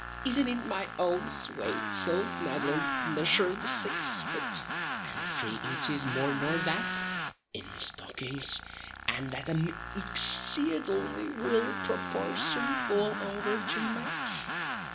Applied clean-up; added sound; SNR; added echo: none; Tools; 2 dB; none.